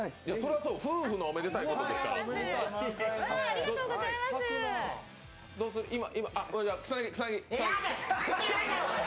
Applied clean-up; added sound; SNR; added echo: none; none; none; none.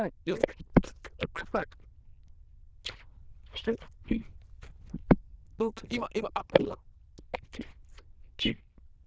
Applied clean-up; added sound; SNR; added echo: neural diffusion model UNIVERSE++.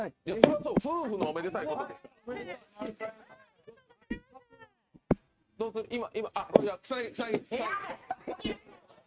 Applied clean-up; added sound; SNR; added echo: neural mask model RNNoise.